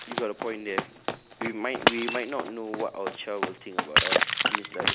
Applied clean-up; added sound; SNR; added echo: none; Run + Shatter; -5 dB; none.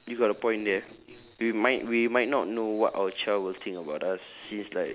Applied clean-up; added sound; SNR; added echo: none; none; none; none.